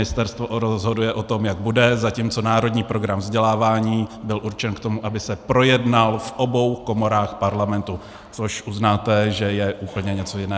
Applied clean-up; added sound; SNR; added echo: none; none; none; none.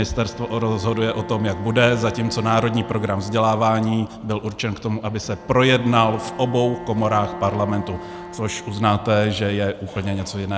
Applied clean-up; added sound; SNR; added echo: none; Bowed string instrument; 15 dB; none.